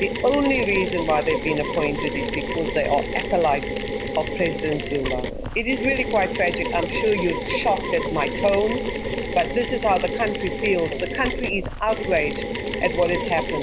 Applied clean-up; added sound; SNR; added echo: none; Mechanisms; 3 dB; none.